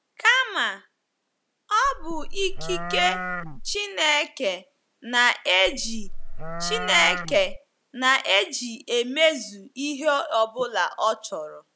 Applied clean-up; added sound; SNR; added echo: none; Livestock, farm animals, working animals; 4 dB; none.